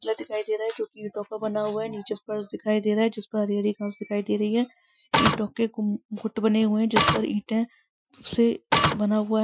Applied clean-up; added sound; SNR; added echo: classical method Wiener filter.